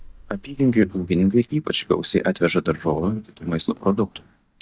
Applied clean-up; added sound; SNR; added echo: neural mask model DeepFilterNet 3.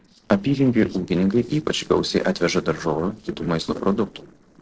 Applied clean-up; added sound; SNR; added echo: neural separator model SepFormer DNS4.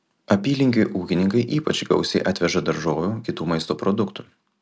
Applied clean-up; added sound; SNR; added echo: none; none; none; none.